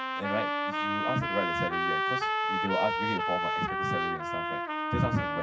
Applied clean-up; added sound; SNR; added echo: none; Trumpet; -4 dB; reverberation time 0.4 s.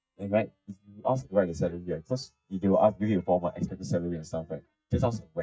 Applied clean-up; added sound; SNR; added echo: neural mask model DeepFilterNet 3.